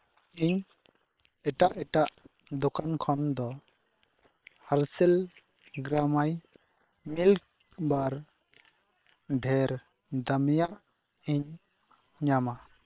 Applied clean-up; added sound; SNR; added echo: neural separator model SepFormer WHAM!.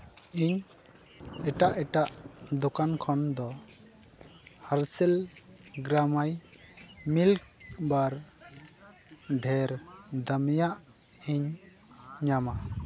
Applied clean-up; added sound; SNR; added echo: none; Thunder; 19 dB; none.